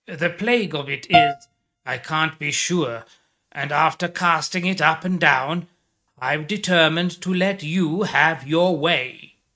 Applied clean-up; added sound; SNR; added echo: neural mask model RNNoise.